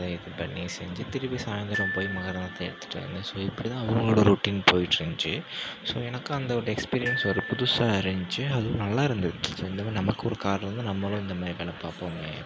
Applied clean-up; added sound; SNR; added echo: none; Glockenspiel; 11 dB; none.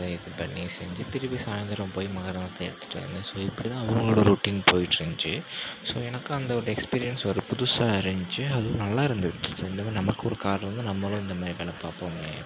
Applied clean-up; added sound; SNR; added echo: none; none; none; none.